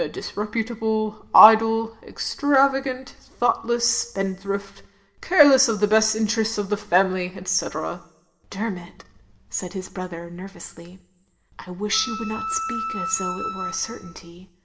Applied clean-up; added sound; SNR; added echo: none; Wind instrument, woodwind instrument; 7 dB; reverberation time 0.7 s.